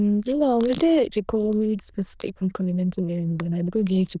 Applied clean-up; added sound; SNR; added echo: neural diffusion model UNIVERSE++.